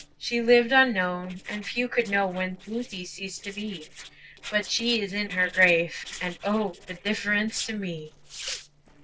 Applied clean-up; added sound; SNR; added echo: neural separator model SepFormer DNS4.